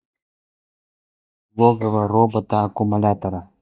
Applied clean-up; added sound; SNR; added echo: neural mask model DeepFilterNet 3.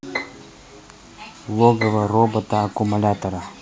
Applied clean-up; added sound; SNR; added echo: none; Bowed string instrument; 14 dB; none.